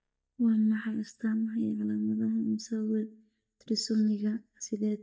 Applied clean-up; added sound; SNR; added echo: neural mask model DeepFilterNet 3.